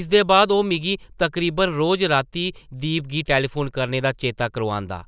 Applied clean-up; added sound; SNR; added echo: none; none; none; none.